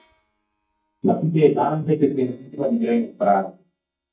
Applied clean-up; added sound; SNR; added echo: neural mask model DeepFilterNet 3.